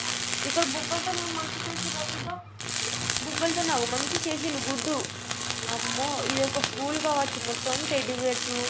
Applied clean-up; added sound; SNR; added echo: none; Tools; 0 dB; none.